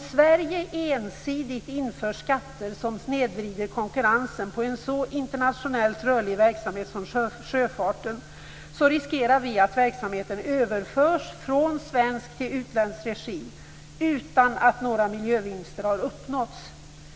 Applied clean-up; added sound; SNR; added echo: none; none; none; none.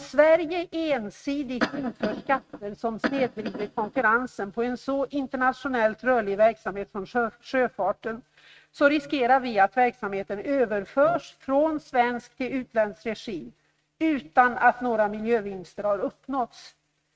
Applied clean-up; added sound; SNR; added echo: neural mask model RNNoise.